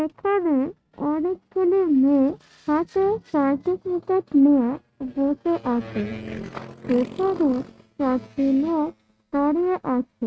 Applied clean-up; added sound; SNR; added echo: neural mask model RNNoise.